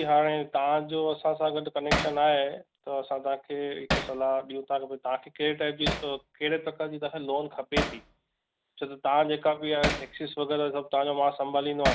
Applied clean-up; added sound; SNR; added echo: none; Hammer; 8 dB; none.